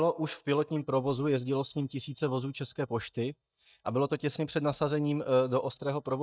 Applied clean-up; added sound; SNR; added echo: neural mask model DeepFilterNet 3.